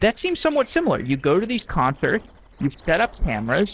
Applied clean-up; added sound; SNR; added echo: neural separator model SepFormer DNS4.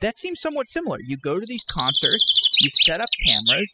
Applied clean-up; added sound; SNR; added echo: classical method spectral subtraction.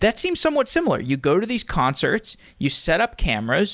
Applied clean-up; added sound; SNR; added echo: none; none; none; none.